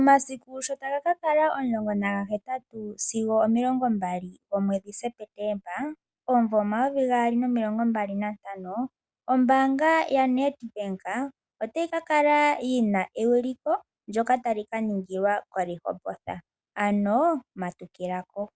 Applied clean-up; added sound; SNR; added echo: none; none; none; none.